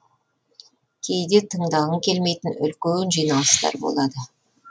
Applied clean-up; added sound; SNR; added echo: none; none; none; none.